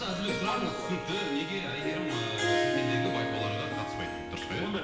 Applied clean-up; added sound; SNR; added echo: none; Harp; -1 dB; reverberation time 0.9 s.